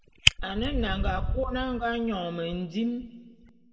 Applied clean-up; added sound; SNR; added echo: none; Fire; 0 dB; reverberation time 1.1 s.